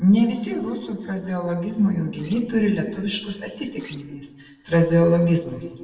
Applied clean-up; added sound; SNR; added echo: neural separator model SepFormer DNS4.